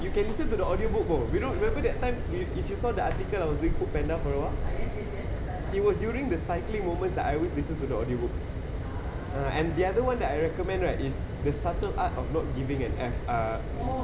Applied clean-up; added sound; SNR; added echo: none; Fire; 1 dB; none.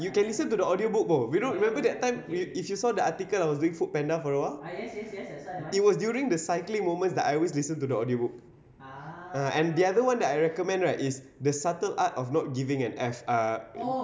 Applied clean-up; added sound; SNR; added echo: none; none; none; none.